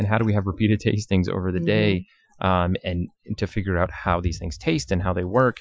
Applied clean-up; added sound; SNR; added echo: classical method Wiener filter.